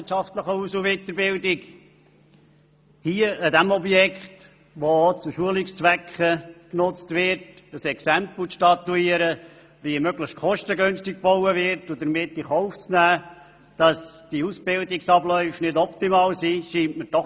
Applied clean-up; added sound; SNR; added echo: none; none; none; none.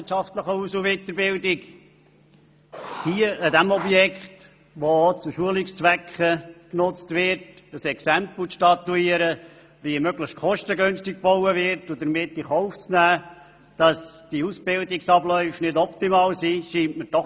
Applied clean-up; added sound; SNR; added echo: none; Writing; 14 dB; none.